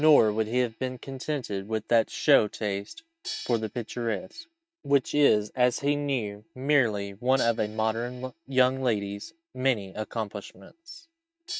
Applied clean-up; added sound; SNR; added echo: neural mask model RNNoise.